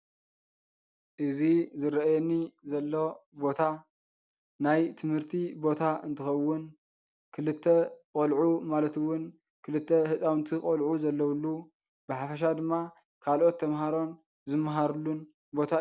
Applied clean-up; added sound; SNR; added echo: none; none; none; none.